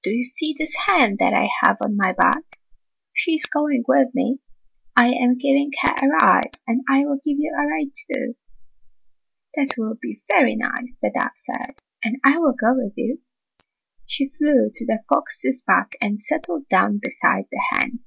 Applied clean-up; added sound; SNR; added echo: none; none; none; none.